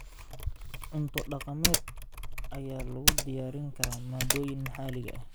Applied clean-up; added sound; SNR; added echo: none; Typing; -4 dB; none.